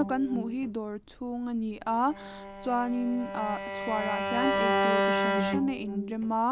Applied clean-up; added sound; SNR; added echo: none; Bowed string instrument; 1 dB; none.